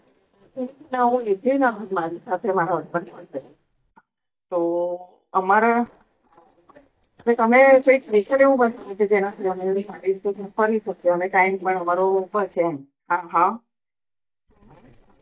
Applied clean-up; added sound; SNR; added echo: neural mask model DeepFilterNet 3.